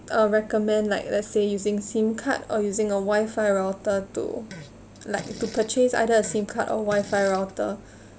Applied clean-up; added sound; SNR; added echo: none; Fart; 18 dB; none.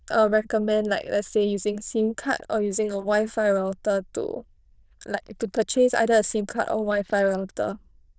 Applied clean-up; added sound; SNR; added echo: neural diffusion model UNIVERSE++.